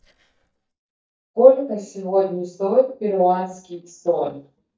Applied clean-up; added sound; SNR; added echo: neural mask model DeepFilterNet 3.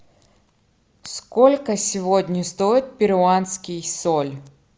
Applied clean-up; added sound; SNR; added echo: none; none; none; none.